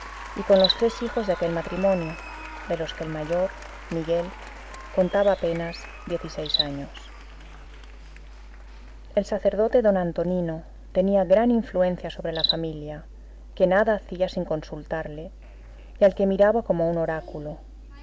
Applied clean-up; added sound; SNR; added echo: none; Applause + Cricket; 12 dB; none.